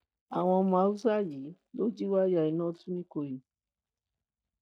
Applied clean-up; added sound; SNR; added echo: neural mask model DeepFilterNet 3.